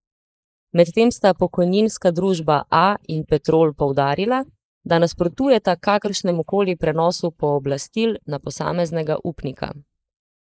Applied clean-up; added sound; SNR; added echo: neural mask model Resemble Enhance denoiser.